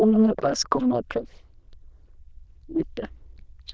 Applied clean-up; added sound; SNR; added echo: neural diffusion model UNIVERSE++.